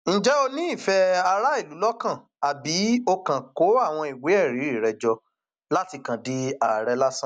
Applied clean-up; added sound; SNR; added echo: none; none; none; none.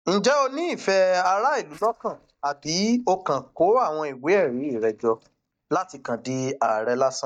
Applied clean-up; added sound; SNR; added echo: neural mask model DeepFilterNet 3.